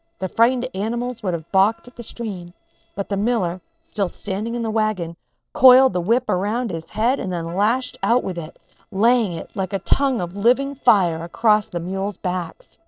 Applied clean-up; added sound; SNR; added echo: neural separator model SepFormer DNS4.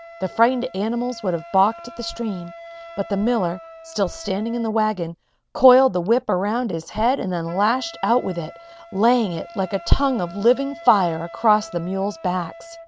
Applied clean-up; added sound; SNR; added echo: none; Wind instrument, woodwind instrument; 20 dB; none.